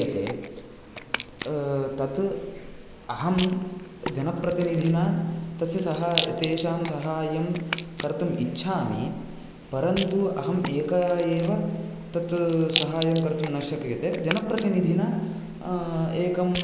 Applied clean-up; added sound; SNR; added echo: none; Rattle; 11 dB; none.